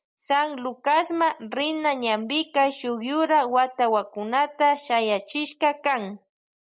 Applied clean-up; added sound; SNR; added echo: none; none; none; none.